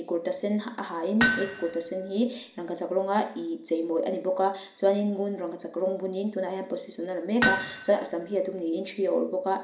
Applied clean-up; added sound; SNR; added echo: none; Hammer; 3 dB; reverberation time 0.5 s.